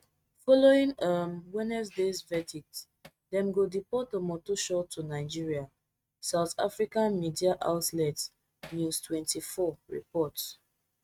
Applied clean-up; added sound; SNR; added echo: neural mask model RNNoise.